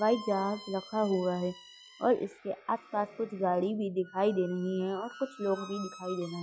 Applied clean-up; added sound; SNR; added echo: classical method log-MMSE.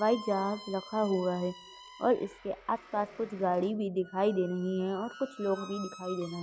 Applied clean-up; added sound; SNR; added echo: none; Squeak; 17 dB; none.